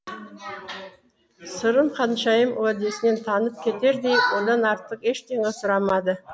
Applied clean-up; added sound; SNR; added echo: none; none; none; none.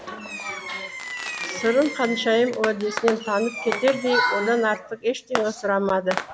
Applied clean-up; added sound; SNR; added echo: none; Fireworks; 9 dB; none.